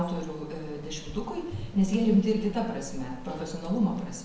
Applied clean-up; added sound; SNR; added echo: none; none; none; none.